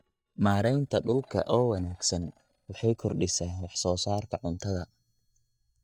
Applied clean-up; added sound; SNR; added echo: neural mask model DeepFilterNet 3.